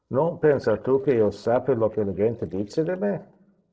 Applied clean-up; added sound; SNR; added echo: neural separator model SepFormer DNS4.